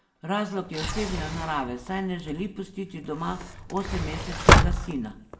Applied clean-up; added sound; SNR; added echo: none; Sliding door; -5 dB; reverberation time 1.0 s.